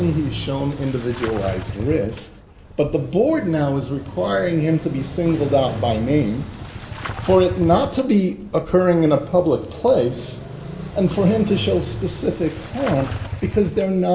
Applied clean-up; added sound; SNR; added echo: none; Engine starting / Motorcycle; 10 dB; reverberation time 0.6 s.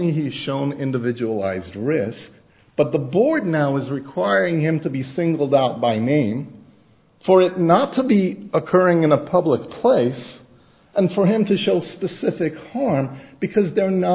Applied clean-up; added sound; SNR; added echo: none; none; none; none.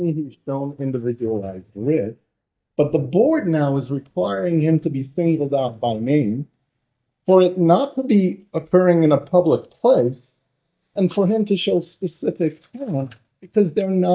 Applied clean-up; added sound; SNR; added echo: neural mask model DeepFilterNet 3.